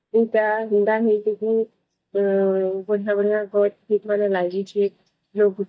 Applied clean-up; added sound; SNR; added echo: neural mask model DeepFilterNet 3.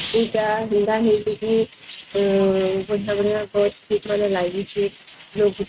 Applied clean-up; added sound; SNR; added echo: neural mask model RNNoise.